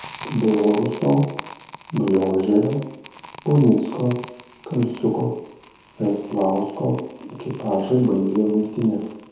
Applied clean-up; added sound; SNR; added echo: none; Crackle; 18 dB; reverberation time 1.0 s.